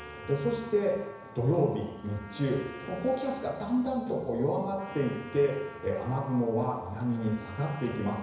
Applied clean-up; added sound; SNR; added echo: none; Trumpet; 18 dB; reverberation time 1.0 s.